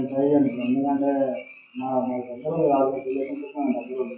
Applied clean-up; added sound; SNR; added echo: classical method WPE with log-MMSE.